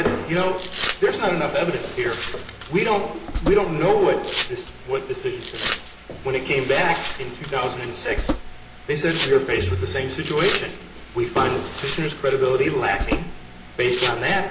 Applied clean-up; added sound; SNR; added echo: none; Domestic sounds, home sounds; 5 dB; reverberation time 0.6 s.